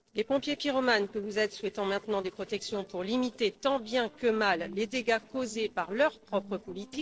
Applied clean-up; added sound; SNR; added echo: neural separator model SepFormer DNS4.